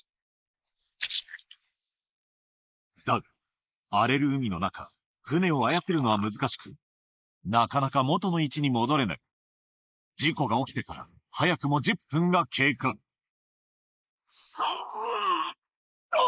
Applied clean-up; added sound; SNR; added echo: neural mask model Resemble Enhance denoiser.